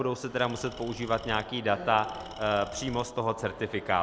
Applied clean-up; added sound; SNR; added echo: none; Engine / Tools; 18 dB; none.